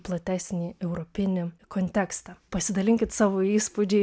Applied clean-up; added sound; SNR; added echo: none; none; none; none.